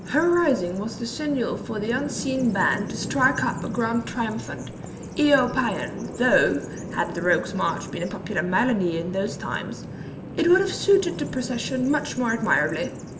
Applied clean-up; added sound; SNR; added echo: none; Bird vocalization, bird call, bird song; 10 dB; reverberation time 2.4 s.